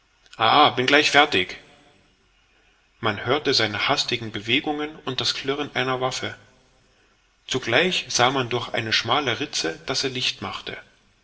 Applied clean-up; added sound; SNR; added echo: none; none; none; reverberation time 0.9 s.